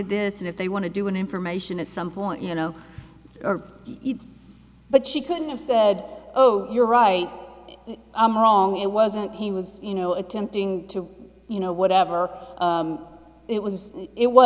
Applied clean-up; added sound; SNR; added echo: none; none; none; none.